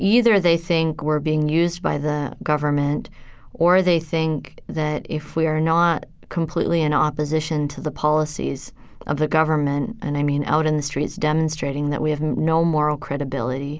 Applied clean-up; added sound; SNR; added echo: none; none; none; none.